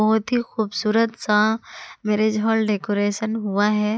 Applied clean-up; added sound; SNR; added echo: none; none; none; none.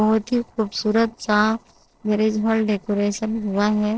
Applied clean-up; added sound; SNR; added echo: neural separator model SepFormer DNS4.